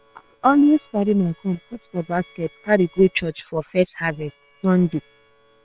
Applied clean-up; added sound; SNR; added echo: neural separator model SepFormer WHAM!.